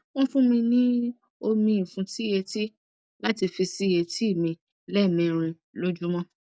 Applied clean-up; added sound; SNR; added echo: none; none; none; none.